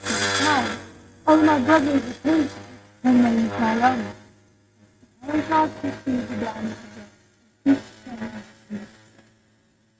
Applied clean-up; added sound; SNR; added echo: neural mask model RNNoise.